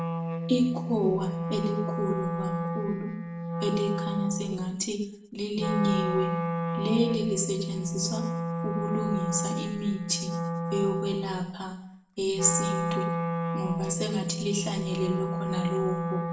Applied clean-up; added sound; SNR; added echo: none; Wind instrument, woodwind instrument; 1 dB; reverberation time 0.6 s.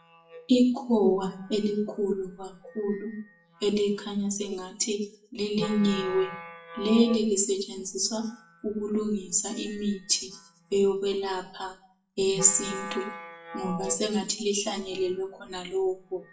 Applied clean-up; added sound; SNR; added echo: classical method WPE with log-MMSE.